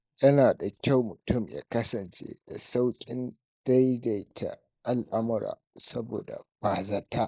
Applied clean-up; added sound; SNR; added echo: neural mask model Resemble Enhance denoiser.